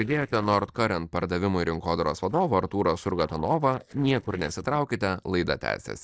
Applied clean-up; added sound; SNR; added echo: neural separator model SepFormer DNS4.